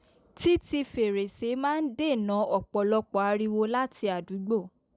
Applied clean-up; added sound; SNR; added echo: none; none; none; none.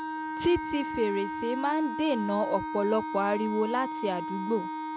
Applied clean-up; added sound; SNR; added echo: none; Wind instrument, woodwind instrument; 5 dB; none.